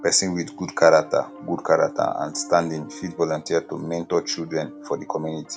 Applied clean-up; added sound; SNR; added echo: none; Piano; 18 dB; none.